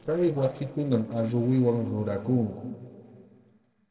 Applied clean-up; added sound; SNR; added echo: neural separator model SepFormer DNS4.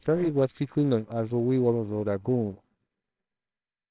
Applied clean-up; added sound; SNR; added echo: neural separator model SepFormer WHAMR!.